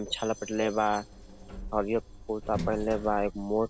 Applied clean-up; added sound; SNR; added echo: none; Sliding door; 11 dB; none.